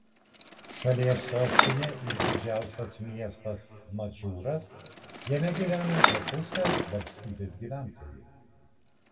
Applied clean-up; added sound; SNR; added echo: none; Bicycle; 0 dB; reverberation time 2.1 s.